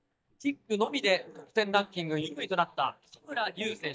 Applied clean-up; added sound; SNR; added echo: neural mask model DeepFilterNet 3.